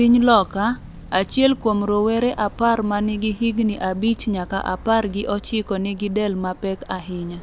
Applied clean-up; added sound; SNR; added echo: none; Walk, footsteps; 18 dB; none.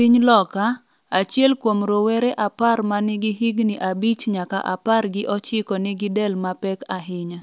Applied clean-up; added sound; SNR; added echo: none; none; none; none.